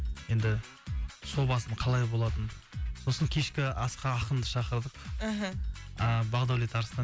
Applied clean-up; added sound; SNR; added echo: none; none; none; none.